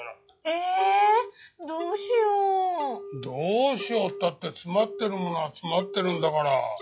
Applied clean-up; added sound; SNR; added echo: classical method log-MMSE.